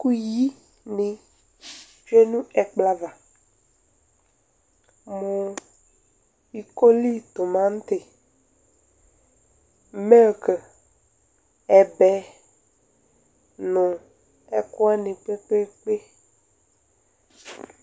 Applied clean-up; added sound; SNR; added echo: none; none; none; none.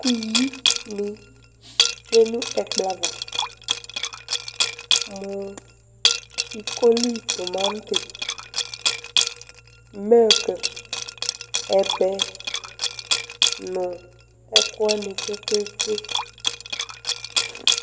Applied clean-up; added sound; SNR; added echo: none; Liquid; 0 dB; reverberation time 0.9 s.